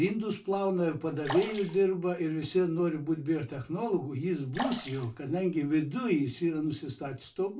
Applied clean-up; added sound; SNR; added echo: none; Sink (filling or washing) / Water / Splash, splatter; 7 dB; reverberation time 0.2 s.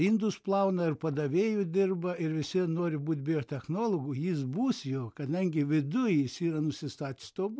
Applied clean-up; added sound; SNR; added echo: none; none; none; none.